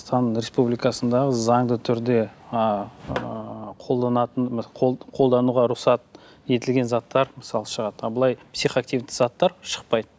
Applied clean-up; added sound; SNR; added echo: none; Tap / Hammer; 15 dB; none.